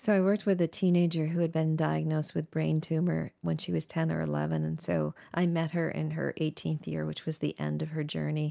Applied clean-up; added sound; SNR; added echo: none; none; none; none.